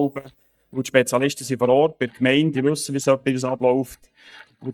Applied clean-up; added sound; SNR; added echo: neural mask model DeepFilterNet 3.